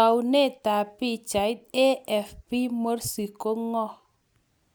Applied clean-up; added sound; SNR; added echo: none; none; none; none.